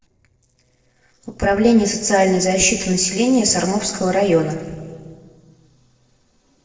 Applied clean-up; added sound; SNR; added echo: neural separator model SepFormer DNS4.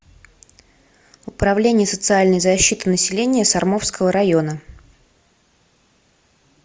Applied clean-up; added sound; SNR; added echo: none; none; none; none.